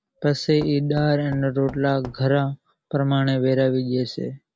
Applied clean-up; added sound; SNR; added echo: none; Knock / Wood; 19 dB; none.